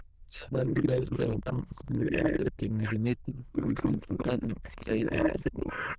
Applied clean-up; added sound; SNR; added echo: neural diffusion model UNIVERSE++.